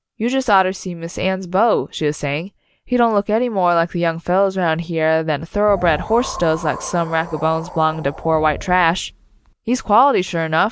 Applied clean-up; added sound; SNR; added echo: none; Wind; 13 dB; none.